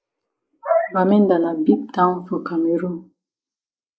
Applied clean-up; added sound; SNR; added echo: neural mask model Resemble Enhance denoiser.